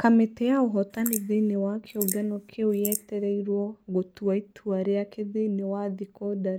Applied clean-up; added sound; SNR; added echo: neural mask model Resemble Enhance denoiser.